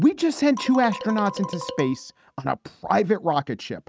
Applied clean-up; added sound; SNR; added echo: neural mask model RNNoise.